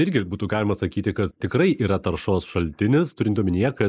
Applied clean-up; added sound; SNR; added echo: neural mask model Resemble Enhance denoiser.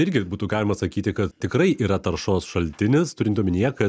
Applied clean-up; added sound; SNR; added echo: none; none; none; none.